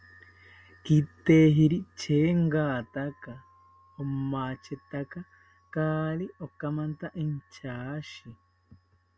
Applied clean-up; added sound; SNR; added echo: none; none; none; none.